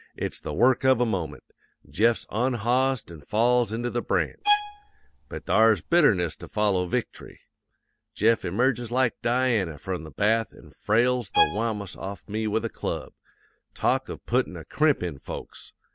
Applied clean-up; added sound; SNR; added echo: none; Bowed string instrument; 5 dB; none.